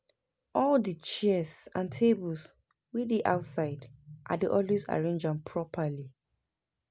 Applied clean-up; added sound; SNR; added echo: none; none; none; none.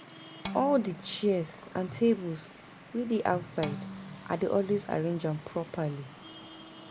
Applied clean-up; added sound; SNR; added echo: none; Bowed string instrument + Traffic noise, roadway noise; 14 dB; none.